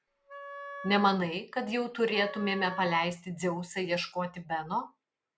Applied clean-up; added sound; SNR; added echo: none; Wind instrument, woodwind instrument; 13 dB; none.